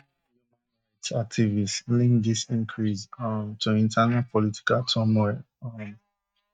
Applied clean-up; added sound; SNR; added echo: neural mask model DeepFilterNet 3.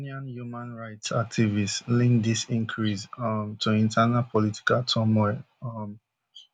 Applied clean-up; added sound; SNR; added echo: none; none; none; none.